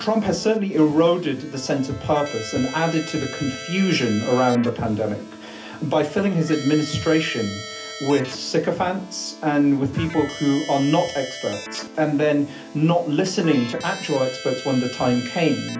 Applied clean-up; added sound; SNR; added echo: none; Keyboard (musical); 14 dB; reverberation time 0.3 s.